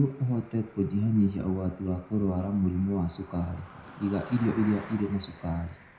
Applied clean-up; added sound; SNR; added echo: none; Cricket; 19 dB; reverberation time 0.4 s.